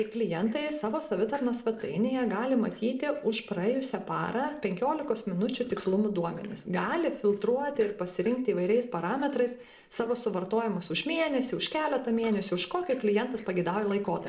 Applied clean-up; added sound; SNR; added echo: neural separator model SepFormer DNS4.